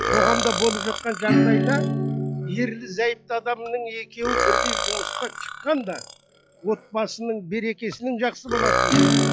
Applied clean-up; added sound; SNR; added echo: classical method log-MMSE.